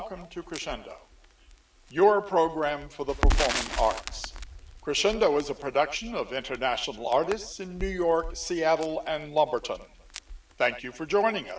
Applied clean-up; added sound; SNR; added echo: none; Crackle; 6 dB; none.